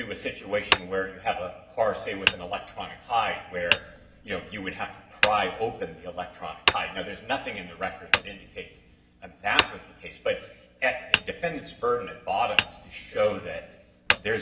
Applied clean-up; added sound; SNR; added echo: none; Hammer; 1 dB; reverberation time 0.9 s.